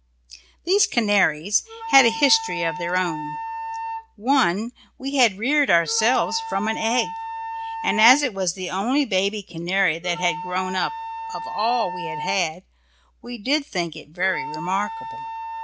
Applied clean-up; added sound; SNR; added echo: none; Wind instrument, woodwind instrument; 9 dB; none.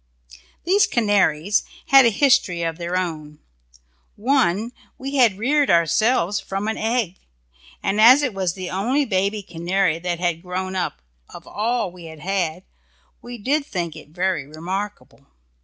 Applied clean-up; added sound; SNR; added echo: none; none; none; none.